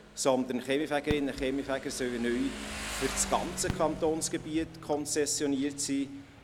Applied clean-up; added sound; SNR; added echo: none; Fireworks + Motorcycle; 10 dB; none.